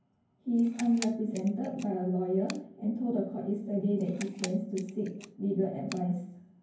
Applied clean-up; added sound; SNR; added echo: none; Camera; 18 dB; reverberation time 0.9 s.